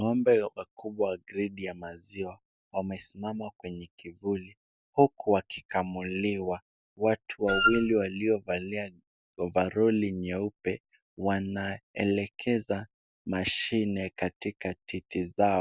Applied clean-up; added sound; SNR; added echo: none; Wind instrument, woodwind instrument; -4 dB; none.